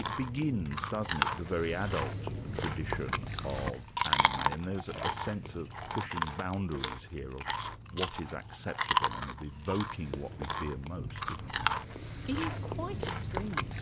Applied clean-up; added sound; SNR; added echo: none; Chewing, mastication; -4 dB; none.